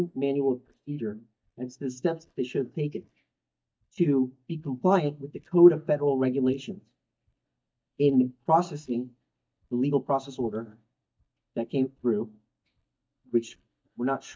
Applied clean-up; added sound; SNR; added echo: neural mask model DeepFilterNet 3.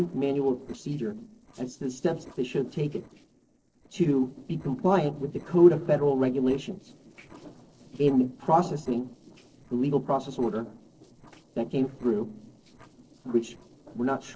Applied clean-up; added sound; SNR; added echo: neural separator model SepFormer DNS4.